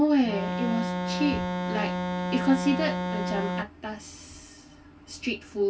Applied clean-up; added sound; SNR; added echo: none; Organ; 1 dB; reverberation time 0.1 s.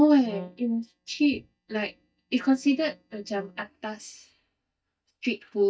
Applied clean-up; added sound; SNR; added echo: neural mask model DeepFilterNet 3.